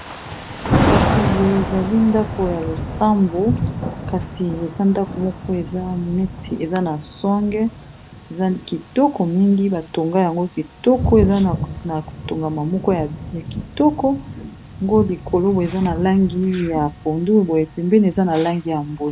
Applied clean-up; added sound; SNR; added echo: none; Thunder / Rain; 7 dB; none.